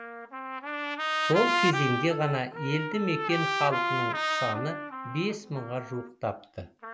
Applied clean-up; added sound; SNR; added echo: none; Trumpet; 1 dB; none.